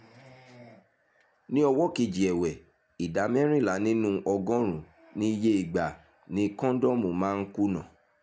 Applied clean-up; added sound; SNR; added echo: none; none; none; none.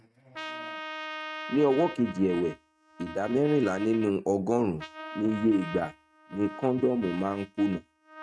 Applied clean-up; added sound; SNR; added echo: neural mask model RNNoise.